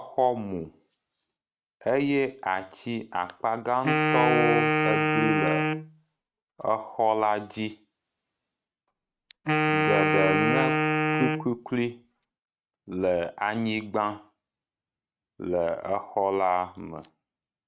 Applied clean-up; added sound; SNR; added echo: neural mask model RNNoise.